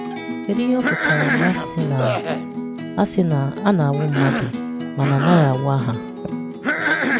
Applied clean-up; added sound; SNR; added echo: none; Acoustic guitar + Cough; 2 dB; none.